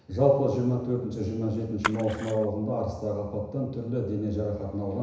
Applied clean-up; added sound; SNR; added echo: none; Splash, splatter; 10 dB; reverberation time 1.0 s.